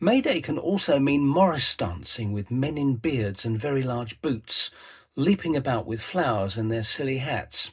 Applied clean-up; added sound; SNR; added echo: none; none; none; reverberation time 0.2 s.